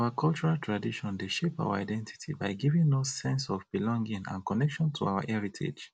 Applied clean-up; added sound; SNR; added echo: none; none; none; none.